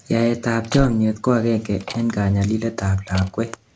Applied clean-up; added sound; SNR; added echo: none; Slam + Bird; 15 dB; none.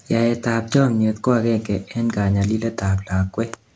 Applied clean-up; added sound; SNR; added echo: none; none; none; none.